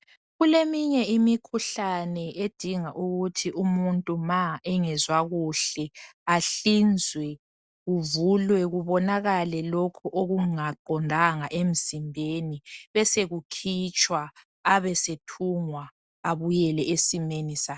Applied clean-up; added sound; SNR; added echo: none; none; none; none.